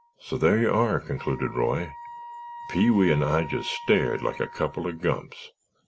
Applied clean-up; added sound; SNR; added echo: none; Wind instrument, woodwind instrument; 17 dB; none.